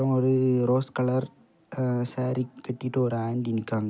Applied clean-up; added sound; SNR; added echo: none; none; none; none.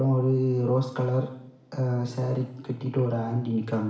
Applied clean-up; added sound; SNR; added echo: none; none; none; reverberation time 0.8 s.